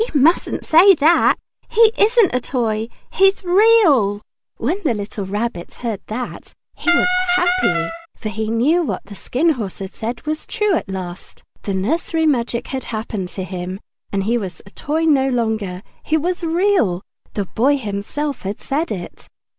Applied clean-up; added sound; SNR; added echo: none; Brass instrument; 1 dB; none.